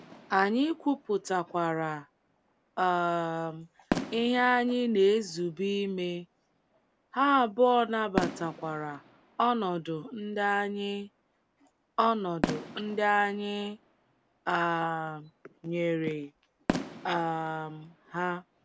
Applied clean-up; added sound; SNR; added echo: none; Fireworks; 12 dB; none.